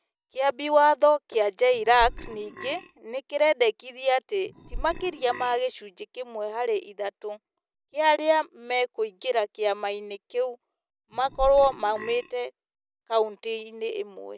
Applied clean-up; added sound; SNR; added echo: none; Burping, eructation; 11 dB; none.